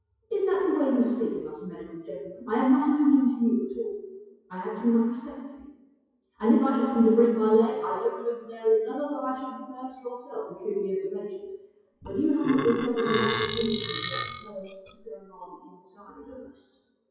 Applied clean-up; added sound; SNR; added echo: classical method WPE with log-MMSE.